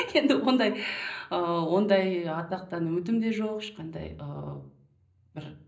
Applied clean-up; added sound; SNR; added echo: none; none; none; reverberation time 0.5 s.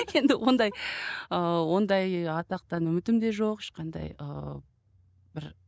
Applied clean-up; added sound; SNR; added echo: none; none; none; none.